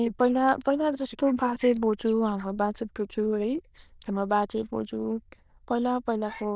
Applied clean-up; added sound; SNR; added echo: neural diffusion model UNIVERSE++.